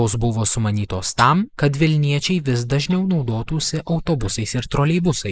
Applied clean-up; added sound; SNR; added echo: neural mask model Resemble Enhance denoiser.